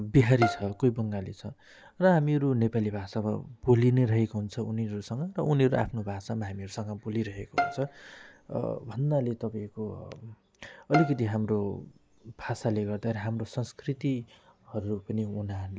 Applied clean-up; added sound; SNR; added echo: none; Bowed string instrument; 9 dB; none.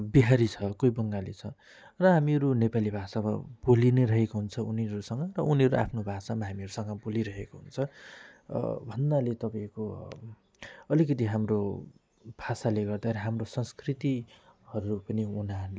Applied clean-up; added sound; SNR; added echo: none; none; none; none.